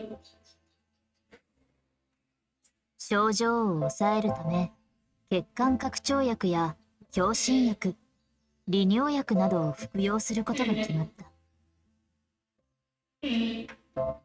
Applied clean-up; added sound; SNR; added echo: neural mask model RNNoise.